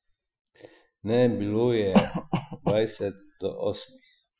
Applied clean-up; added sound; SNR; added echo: classical method Wiener filter.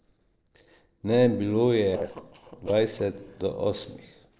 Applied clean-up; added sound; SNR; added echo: neural separator model SepFormer DNS4.